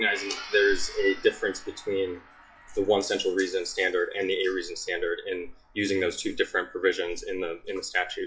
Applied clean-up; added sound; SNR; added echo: classical method WPE with log-MMSE.